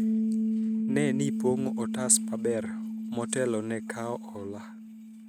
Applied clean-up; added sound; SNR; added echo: neural mask model RNNoise.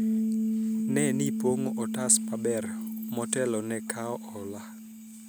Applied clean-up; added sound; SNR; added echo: none; Piano; 0 dB; none.